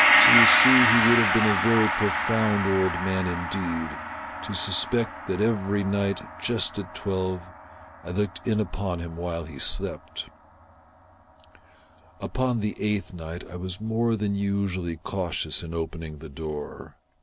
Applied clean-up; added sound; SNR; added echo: none; Gong; 1 dB; none.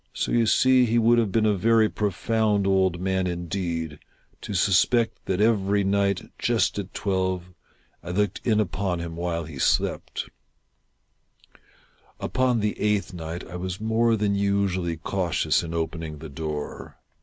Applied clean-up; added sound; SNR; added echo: none; none; none; none.